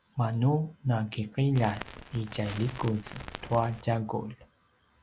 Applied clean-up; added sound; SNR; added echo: none; Crackle; 13 dB; none.